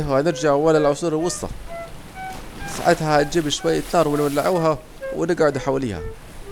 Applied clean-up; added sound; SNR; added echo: none; Wind instrument, woodwind instrument + Waves, surf; 13 dB; none.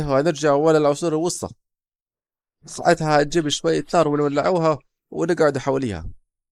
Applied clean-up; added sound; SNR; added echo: neural mask model Resemble Enhance denoiser.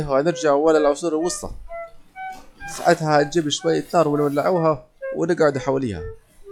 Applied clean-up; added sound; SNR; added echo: classical method log-MMSE.